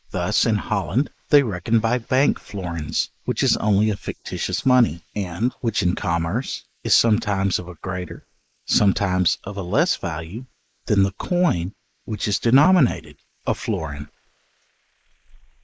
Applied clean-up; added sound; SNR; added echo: neural mask model Resemble Enhance denoiser.